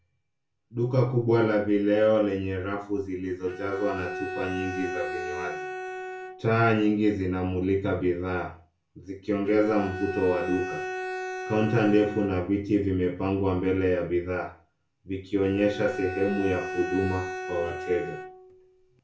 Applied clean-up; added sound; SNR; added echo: none; Bowed string instrument; 8 dB; reverberation time 0.3 s.